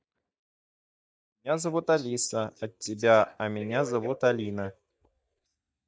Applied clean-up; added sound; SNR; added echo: neural mask model DeepFilterNet 3.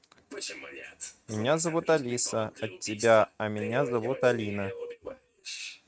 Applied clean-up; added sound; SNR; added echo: neural mask model RNNoise.